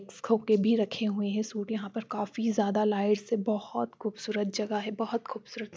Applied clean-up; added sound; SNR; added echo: none; none; none; none.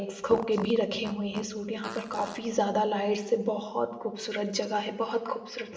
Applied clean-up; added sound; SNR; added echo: none; Fart; 11 dB; reverberation time 1.0 s.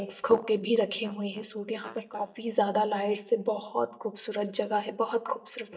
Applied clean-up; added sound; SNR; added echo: neural mask model DeepFilterNet 3.